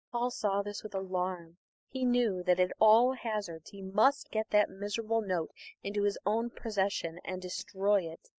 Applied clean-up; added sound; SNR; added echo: neural mask model DeepFilterNet 3.